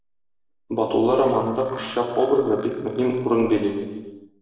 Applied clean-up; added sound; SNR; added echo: neural separator model SepFormer DNS4.